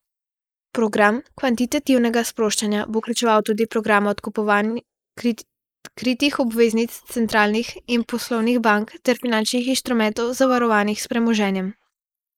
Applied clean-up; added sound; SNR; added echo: neural mask model Resemble Enhance denoiser.